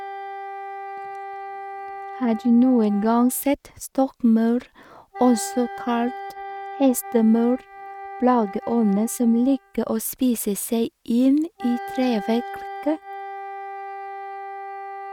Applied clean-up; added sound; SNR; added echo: neural mask model RNNoise.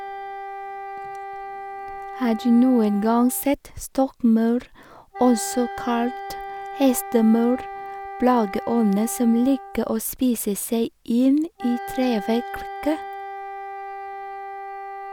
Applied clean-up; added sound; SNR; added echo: none; Wind instrument, woodwind instrument; 12 dB; none.